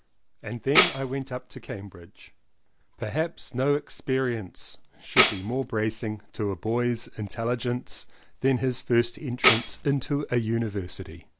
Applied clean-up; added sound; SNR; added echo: none; Tambourine; 0 dB; none.